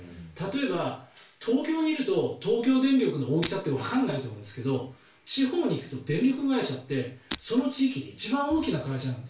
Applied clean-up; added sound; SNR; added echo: none; Shatter; 16 dB; reverberation time 0.3 s.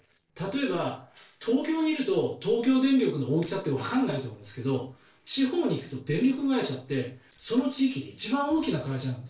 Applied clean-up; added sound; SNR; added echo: neural separator model SepFormer DNS4.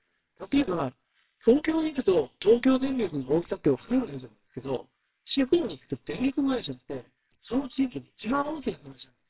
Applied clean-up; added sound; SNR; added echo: neural separator model SepFormer WHAMR!.